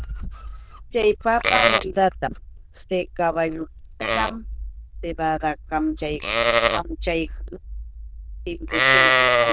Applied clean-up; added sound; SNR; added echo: neural diffusion model UNIVERSE++.